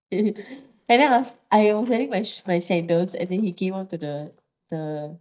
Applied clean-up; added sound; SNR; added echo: neural mask model DeepFilterNet 3.